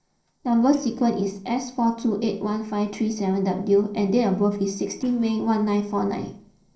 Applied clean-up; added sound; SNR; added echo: neural separator model SepFormer DNS4.